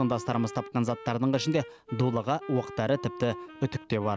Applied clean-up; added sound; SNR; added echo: none; Wind instrument, woodwind instrument; 15 dB; none.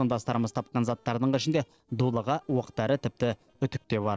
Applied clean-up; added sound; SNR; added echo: neural separator model SepFormer DNS4.